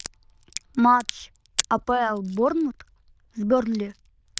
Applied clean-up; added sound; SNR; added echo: neural diffusion model UNIVERSE++.